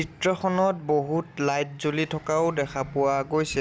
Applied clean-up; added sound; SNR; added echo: none; none; none; none.